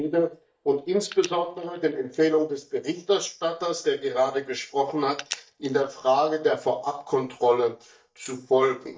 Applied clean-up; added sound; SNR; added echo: neural mask model DeepFilterNet 3.